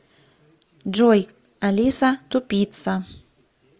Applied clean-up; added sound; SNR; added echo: none; none; none; none.